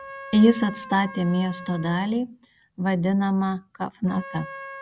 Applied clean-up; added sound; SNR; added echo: none; Trumpet; 17 dB; none.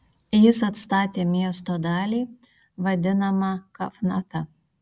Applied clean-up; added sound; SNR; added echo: none; none; none; none.